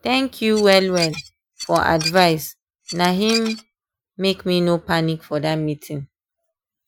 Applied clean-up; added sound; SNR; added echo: classical method Wiener filter.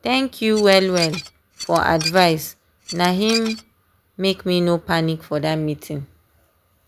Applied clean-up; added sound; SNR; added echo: none; Dishes, pots, and pans / Glass; 10 dB; none.